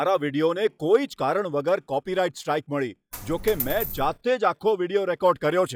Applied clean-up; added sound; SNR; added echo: classical method log-MMSE.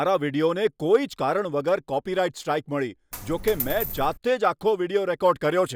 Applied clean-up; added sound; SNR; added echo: none; Coin (dropping); 8 dB; none.